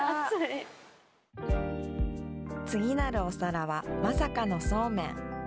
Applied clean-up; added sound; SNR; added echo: none; none; none; none.